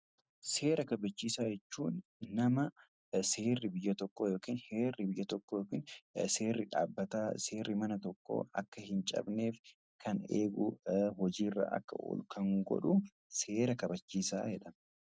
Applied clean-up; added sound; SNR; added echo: none; none; none; none.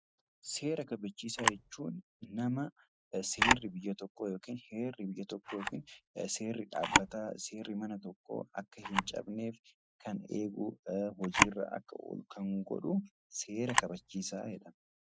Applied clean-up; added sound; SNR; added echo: classical method Wiener filter.